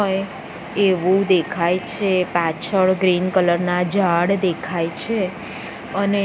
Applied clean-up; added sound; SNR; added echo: none; none; none; none.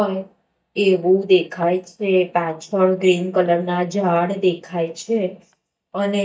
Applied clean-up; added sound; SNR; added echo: neural mask model DeepFilterNet 3.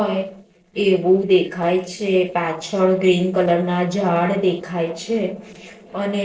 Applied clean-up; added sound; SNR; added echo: neural separator model SepFormer DNS4.